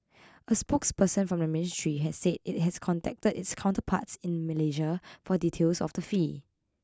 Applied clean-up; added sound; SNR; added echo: none; none; none; none.